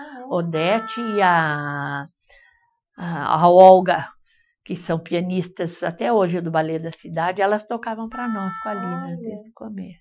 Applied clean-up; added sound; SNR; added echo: classical method Wiener filter.